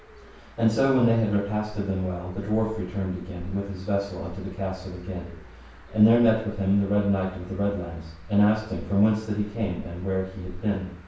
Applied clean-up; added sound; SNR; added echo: none; Bird; 18 dB; reverberation time 0.7 s.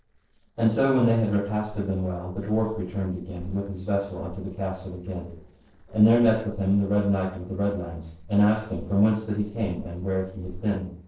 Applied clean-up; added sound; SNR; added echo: neural separator model SepFormer DNS4.